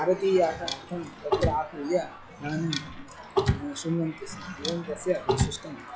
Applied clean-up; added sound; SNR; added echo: classical method log-MMSE.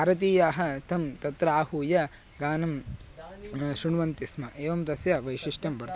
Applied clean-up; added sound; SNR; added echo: none; none; none; none.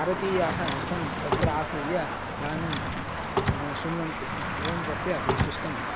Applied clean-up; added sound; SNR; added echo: none; Drawer open or close + Traffic noise, roadway noise; -3 dB; none.